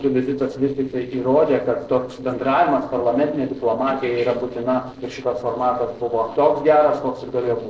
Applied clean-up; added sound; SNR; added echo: neural separator model SepFormer DNS4.